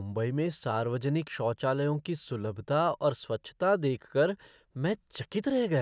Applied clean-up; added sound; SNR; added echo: none; none; none; none.